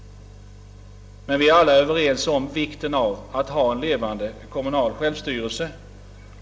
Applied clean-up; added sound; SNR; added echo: none; none; none; reverberation time 1.1 s.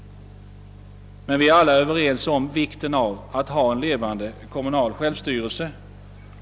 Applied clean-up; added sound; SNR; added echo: none; none; none; none.